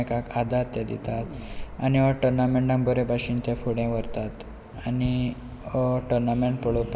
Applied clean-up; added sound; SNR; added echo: none; Bass drum + Respiratory sounds; 14 dB; none.